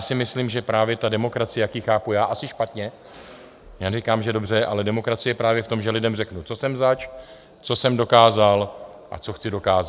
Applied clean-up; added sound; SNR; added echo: none; none; none; none.